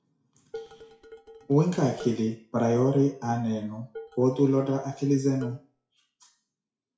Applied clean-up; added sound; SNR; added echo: classical method WPE with log-MMSE.